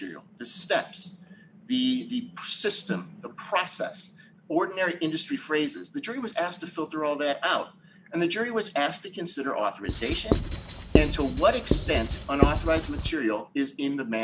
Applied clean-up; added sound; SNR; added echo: none; Writing; -2 dB; none.